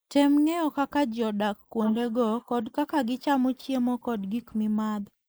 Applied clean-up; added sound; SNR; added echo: neural mask model Resemble Enhance denoiser.